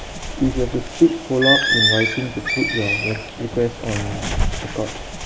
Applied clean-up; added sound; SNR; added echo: none; Bird; 0 dB; none.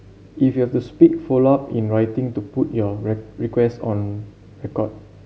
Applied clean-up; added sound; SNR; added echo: none; none; none; none.